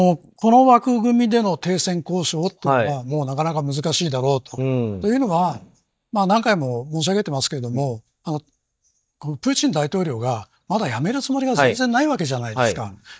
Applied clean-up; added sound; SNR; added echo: neural mask model DeepFilterNet 3.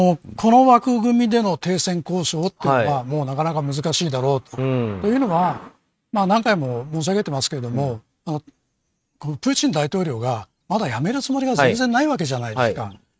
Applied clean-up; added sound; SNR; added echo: neural mask model RNNoise.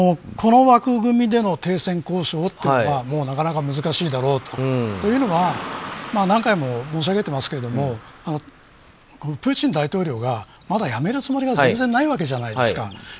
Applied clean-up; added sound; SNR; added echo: none; Car passing by / Traffic noise, roadway noise; 19 dB; none.